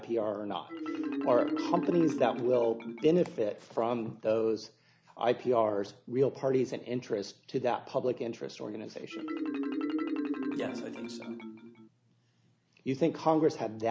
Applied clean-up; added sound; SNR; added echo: none; Marimba, xylophone; 8 dB; none.